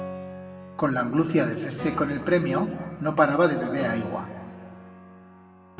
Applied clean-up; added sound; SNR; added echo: none; Piano; 14 dB; reverberation time 1.7 s.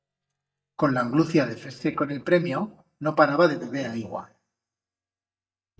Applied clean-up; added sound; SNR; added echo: neural mask model DeepFilterNet 3.